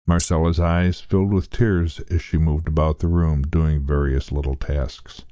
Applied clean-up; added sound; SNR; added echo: neural mask model DeepFilterNet 3.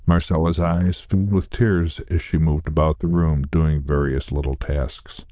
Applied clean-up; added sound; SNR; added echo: neural diffusion model UNIVERSE++.